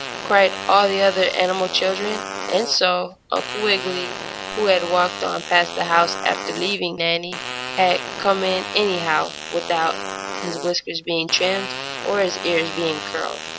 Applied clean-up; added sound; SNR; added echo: none; Fart; 9 dB; none.